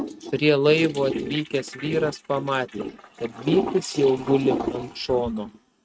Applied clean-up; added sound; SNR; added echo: neural mask model RNNoise.